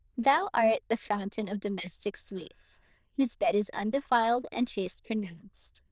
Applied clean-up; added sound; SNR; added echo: neural diffusion model UNIVERSE++.